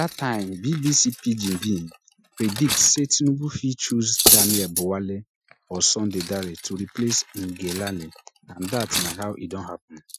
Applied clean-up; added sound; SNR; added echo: classical method Wiener filter.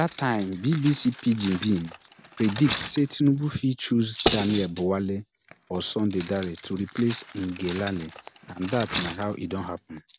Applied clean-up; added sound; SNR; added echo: none; Cutlery, silverware; 3 dB; none.